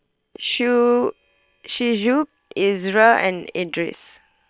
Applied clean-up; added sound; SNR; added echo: neural separator model SepFormer WHAM!.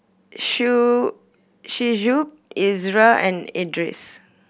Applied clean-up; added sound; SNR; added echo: none; none; none; none.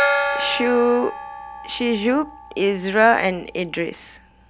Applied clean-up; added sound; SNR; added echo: none; Gong; 6 dB; none.